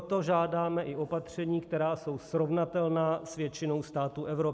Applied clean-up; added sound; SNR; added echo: none; none; none; none.